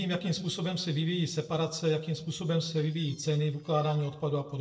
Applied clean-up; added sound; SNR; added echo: neural separator model SepFormer DNS4.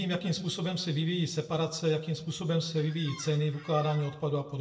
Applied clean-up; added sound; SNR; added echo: none; Squeak; 19 dB; reverberation time 0.6 s.